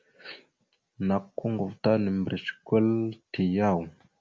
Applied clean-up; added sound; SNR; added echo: none; none; none; none.